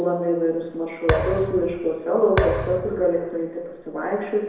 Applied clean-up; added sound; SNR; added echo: none; Thump, thud; 4 dB; reverberation time 1.0 s.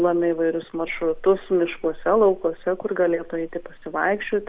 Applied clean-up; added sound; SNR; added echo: none; none; none; none.